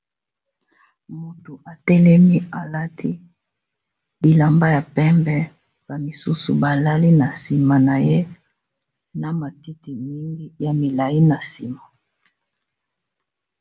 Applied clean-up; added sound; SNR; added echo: none; none; none; none.